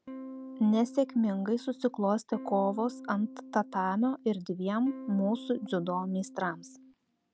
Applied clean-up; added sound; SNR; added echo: none; Electric guitar / Strum; 15 dB; none.